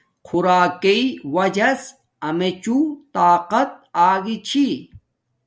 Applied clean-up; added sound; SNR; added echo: none; none; none; none.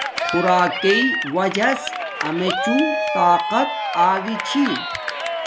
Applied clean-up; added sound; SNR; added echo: none; Cheering; 4 dB; none.